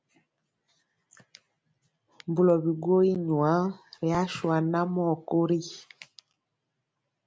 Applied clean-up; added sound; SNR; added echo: none; none; none; none.